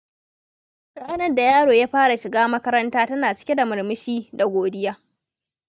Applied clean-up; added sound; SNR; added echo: neural mask model DeepFilterNet 3.